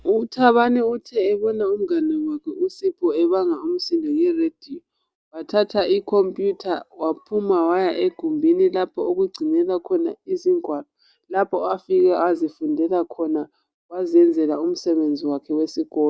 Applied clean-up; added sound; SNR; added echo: none; none; none; none.